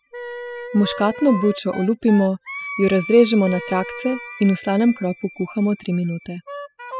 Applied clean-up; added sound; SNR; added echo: classical method spectral subtraction.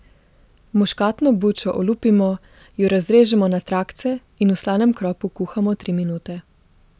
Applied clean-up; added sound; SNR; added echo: none; none; none; none.